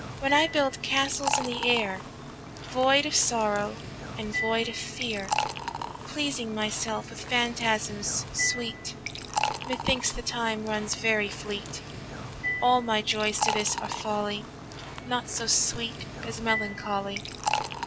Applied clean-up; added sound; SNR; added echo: none; Liquid; 5 dB; none.